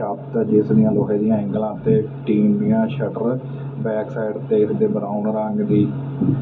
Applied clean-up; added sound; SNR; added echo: none; none; none; reverberation time 0.3 s.